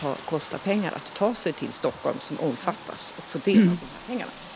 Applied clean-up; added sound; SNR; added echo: none; Bathtub (filling or washing); 13 dB; none.